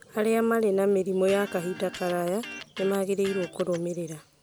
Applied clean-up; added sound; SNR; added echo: none; Electric guitar; 15 dB; none.